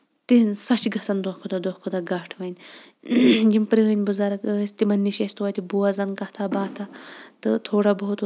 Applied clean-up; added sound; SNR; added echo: none; none; none; none.